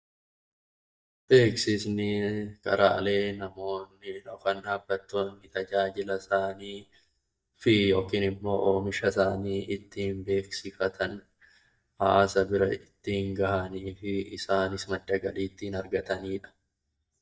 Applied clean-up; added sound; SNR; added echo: neural mask model DeepFilterNet 3.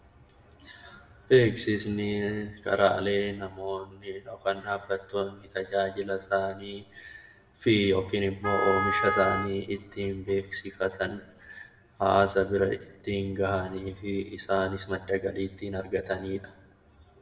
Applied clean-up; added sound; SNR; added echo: none; Wind instrument, woodwind instrument; 2 dB; reverberation time 0.6 s.